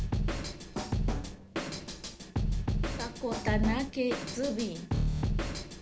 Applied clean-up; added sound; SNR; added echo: none; Drum kit; -5 dB; none.